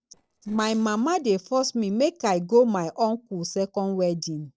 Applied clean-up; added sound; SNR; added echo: neural separator model SepFormer DNS4.